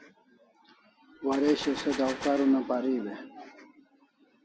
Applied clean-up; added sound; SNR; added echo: none; Gunshot, gunfire; 11 dB; none.